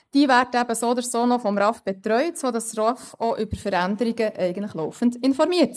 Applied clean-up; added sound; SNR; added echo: neural mask model Resemble Enhance denoiser.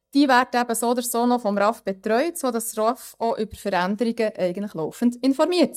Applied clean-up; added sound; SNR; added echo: neural mask model DeepFilterNet 3.